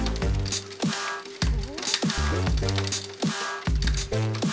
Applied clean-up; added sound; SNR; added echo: none; Rain; 11 dB; none.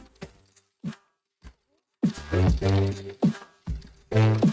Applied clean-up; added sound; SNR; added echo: neural mask model RNNoise.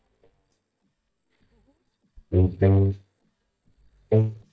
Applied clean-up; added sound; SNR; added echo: neural mask model DeepFilterNet 3.